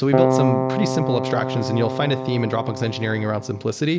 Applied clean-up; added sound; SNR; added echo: none; Keyboard (musical); 1 dB; none.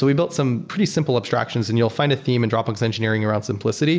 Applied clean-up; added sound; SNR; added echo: none; none; none; none.